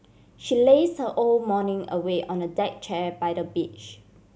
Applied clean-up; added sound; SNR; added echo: none; none; none; none.